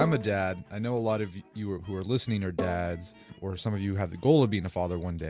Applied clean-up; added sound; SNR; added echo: none; Bowed string instrument; 14 dB; none.